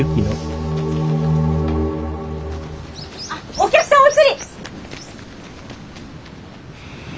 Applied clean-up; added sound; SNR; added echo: none; none; none; none.